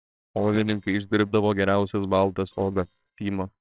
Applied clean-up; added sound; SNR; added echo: neural separator model SepFormer WHAMR!.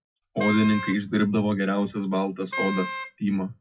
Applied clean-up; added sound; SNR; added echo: classical method WPE with log-MMSE.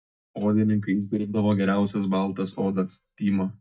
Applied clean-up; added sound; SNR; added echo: neural mask model DeepFilterNet 3.